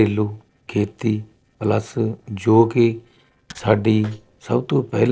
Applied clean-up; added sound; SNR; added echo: neural separator model SepFormer DNS4.